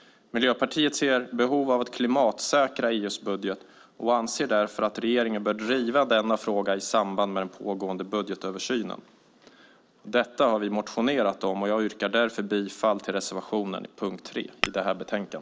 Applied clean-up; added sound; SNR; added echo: none; Tap / Glass; 7 dB; none.